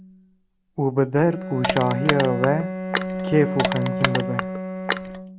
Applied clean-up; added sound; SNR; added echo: none; Crushing + Bowed string instrument; 3 dB; none.